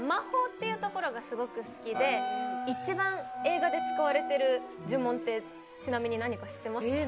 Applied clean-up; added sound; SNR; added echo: none; Wind instrument, woodwind instrument; 4 dB; none.